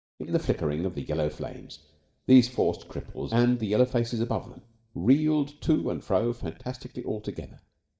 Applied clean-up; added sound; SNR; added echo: neural mask model DeepFilterNet 3.